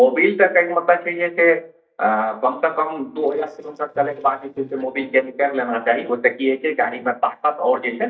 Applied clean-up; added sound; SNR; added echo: neural mask model DeepFilterNet 3.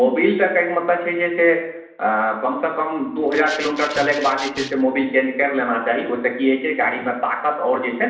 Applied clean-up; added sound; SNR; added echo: none; Rattle (instrument); 14 dB; reverberation time 0.8 s.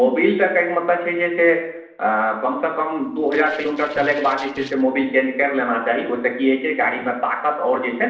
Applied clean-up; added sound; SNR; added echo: neural separator model SepFormer DNS4.